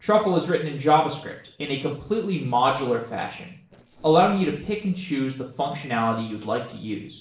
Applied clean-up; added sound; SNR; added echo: neural separator model SepFormer DNS4.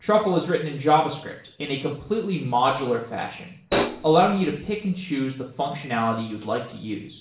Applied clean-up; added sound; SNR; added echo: none; Hi-hat; 4 dB; reverberation time 0.6 s.